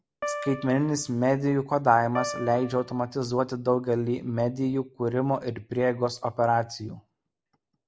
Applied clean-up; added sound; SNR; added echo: none; Piano; 12 dB; none.